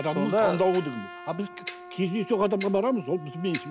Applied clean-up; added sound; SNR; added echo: none; Trumpet + Clock; 14 dB; none.